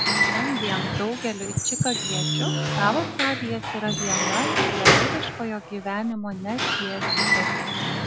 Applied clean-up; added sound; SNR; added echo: none; Squeak / Wood; -5 dB; none.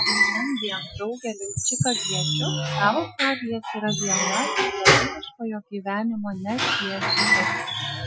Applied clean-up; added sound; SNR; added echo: classical method Wiener filter.